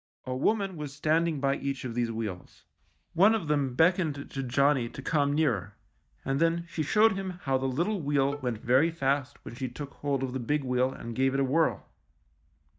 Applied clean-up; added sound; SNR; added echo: neural mask model DeepFilterNet 3.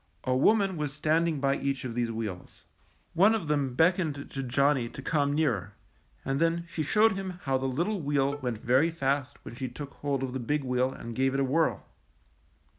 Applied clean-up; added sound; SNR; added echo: none; Bowed string instrument; 19 dB; none.